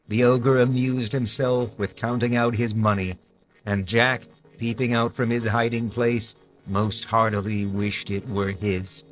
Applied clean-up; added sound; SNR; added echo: neural separator model SepFormer DNS4.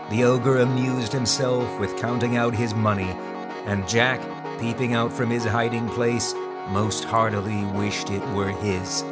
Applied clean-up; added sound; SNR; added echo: none; Piano; 8 dB; none.